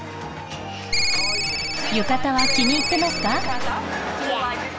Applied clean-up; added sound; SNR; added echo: none; Ringtone; -2 dB; none.